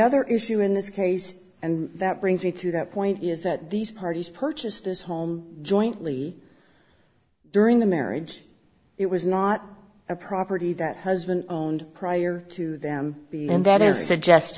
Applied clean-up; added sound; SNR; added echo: none; none; none; none.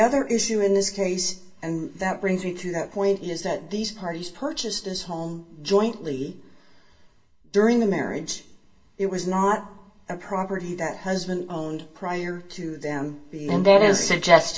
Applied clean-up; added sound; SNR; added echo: none; none; none; reverberation time 0.2 s.